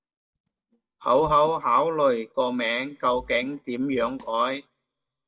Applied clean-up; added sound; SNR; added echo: neural mask model DeepFilterNet 3.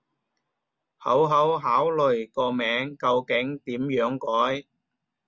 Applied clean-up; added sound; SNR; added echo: none; none; none; none.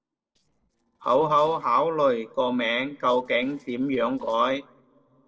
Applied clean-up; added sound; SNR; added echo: neural separator model SepFormer DNS4.